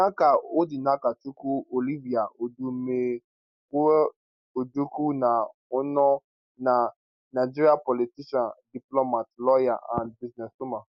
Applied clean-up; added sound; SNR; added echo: none; none; none; none.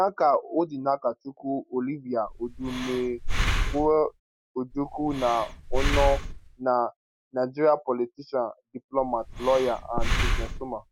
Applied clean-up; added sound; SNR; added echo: none; Breathing; 1 dB; none.